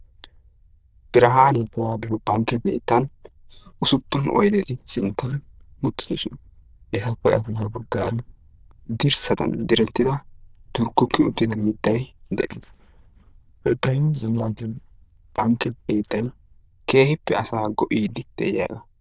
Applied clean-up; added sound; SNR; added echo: neural diffusion model UNIVERSE++.